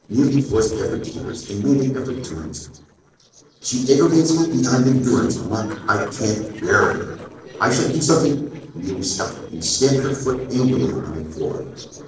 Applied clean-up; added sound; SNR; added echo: neural separator model SepFormer DNS4.